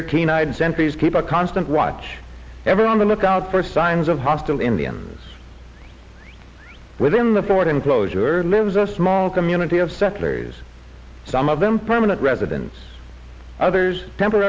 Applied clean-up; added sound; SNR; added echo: none; none; none; none.